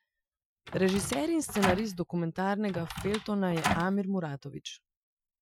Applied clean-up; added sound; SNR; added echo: classical method Wiener filter.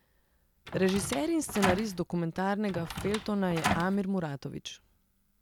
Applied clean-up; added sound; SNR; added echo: none; Door; 3 dB; none.